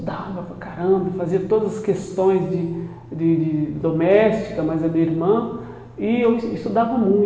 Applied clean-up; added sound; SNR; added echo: none; none; none; reverberation time 1.4 s.